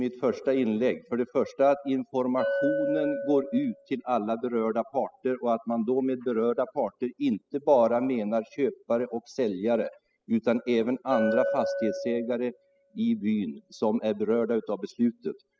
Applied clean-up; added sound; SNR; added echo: classical method spectral subtraction.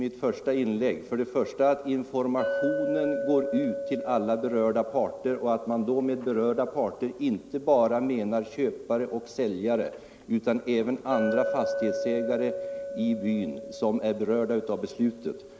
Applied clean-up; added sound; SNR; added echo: none; Chink, clink; 8 dB; none.